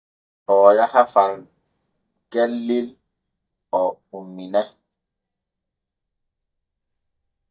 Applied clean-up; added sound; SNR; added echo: neural mask model DeepFilterNet 3.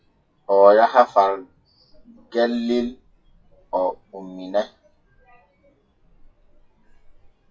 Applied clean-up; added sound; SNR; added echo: classical method WPE with log-MMSE.